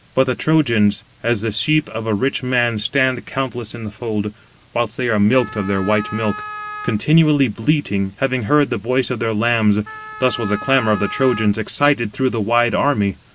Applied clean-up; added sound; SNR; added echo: none; Wind instrument, woodwind instrument; 12 dB; none.